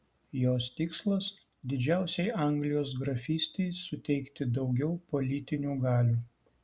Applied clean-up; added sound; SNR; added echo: none; none; none; none.